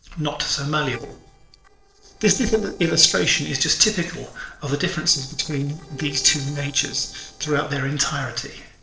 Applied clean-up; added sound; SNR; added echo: neural separator model SepFormer DNS4.